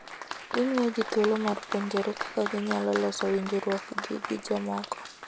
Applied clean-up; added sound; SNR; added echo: none; Applause; 8 dB; none.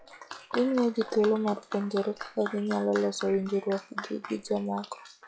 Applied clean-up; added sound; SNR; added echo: classical method log-MMSE.